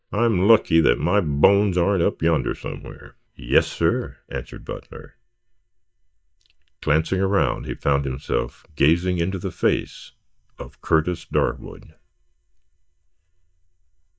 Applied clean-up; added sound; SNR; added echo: neural mask model DeepFilterNet 3.